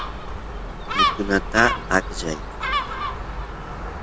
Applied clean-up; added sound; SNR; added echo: none; Gull, seagull; 0 dB; none.